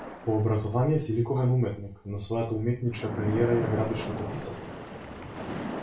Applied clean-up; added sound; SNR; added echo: none; Splash, splatter; 9 dB; reverberation time 0.3 s.